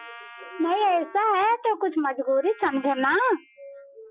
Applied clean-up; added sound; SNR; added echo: classical method Wiener filter.